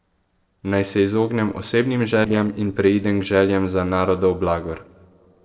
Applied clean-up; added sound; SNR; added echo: neural separator model SepFormer DNS4.